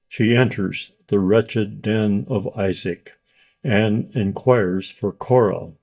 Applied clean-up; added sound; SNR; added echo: neural mask model DeepFilterNet 3.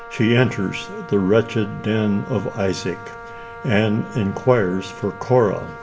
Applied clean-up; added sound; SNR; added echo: none; Wind instrument, woodwind instrument; 16 dB; reverberation time 1.7 s.